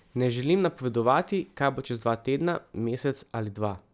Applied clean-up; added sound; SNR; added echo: none; none; none; none.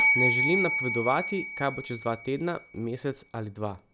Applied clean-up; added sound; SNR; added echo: none; Bell; 0 dB; none.